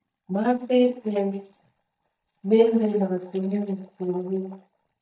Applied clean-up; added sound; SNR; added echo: neural mask model DeepFilterNet 3.